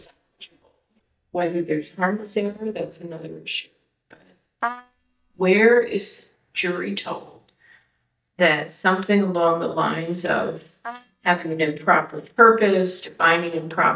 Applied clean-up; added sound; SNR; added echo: neural mask model DeepFilterNet 3.